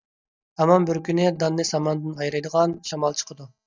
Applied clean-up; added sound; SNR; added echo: neural mask model DeepFilterNet 3.